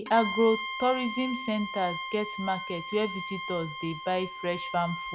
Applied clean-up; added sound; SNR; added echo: none; Bowed string instrument; 7 dB; none.